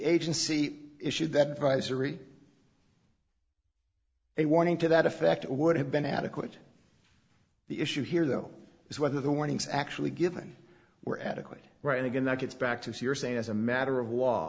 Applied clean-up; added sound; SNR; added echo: none; none; none; none.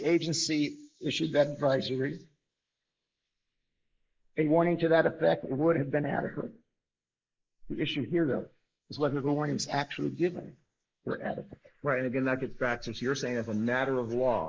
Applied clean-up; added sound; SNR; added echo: neural mask model Resemble Enhance denoiser.